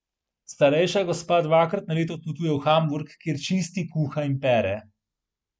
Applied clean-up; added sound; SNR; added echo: none; none; none; none.